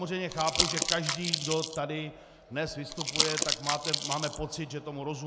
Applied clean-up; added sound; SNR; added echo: none; Crumpling, crinkling; -2 dB; none.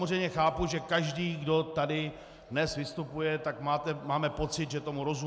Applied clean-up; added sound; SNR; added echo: none; none; none; none.